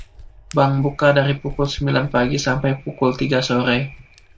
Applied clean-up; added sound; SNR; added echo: none; Hands; 18 dB; none.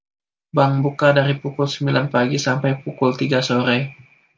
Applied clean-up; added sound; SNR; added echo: none; none; none; none.